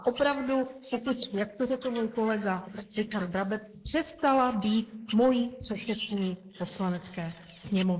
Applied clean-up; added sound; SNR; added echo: neural mask model Resemble Enhance denoiser.